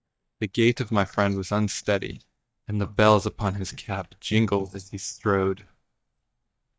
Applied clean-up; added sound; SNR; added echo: neural mask model DeepFilterNet 3.